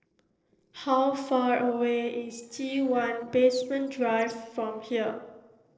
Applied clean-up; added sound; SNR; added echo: neural separator model SepFormer DNS4.